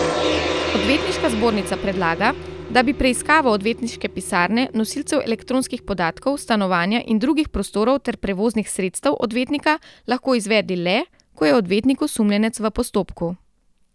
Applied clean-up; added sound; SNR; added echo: none; Gong; 10 dB; none.